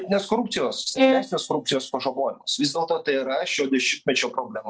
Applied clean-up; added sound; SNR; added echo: neural mask model DeepFilterNet 3.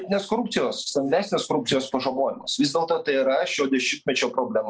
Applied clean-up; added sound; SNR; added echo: neural mask model Resemble Enhance denoiser.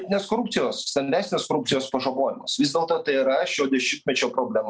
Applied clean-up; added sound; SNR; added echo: none; none; none; none.